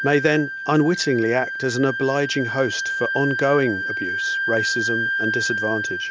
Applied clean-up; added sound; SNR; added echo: none; Wind instrument, woodwind instrument; 3 dB; none.